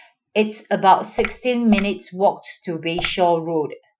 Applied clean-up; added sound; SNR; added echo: classical method Wiener filter.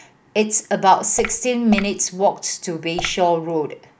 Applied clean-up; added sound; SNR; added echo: none; Drip / Water; 8 dB; none.